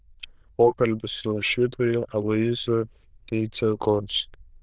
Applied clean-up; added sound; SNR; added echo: neural diffusion model UNIVERSE++.